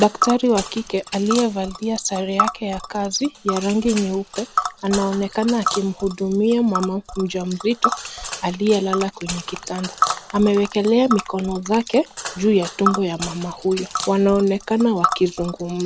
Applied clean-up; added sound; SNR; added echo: none; Tick; 7 dB; none.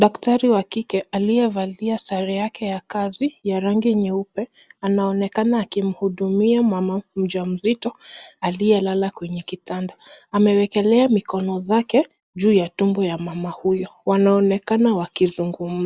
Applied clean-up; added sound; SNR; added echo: none; none; none; none.